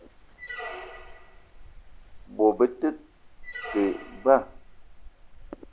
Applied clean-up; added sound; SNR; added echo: none; Wind + Squeak; 14 dB; none.